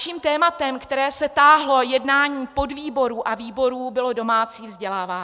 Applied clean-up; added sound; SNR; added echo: none; none; none; none.